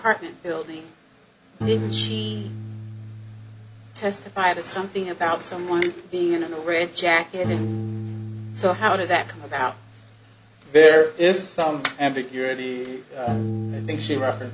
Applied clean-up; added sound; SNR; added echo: none; Piano; 10 dB; none.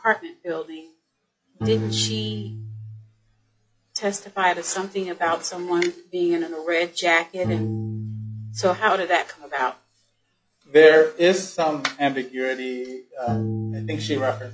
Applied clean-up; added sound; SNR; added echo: classical method log-MMSE.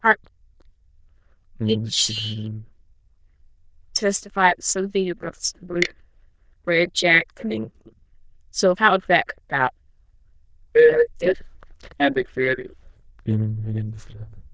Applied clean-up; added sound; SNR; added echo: neural diffusion model UNIVERSE++.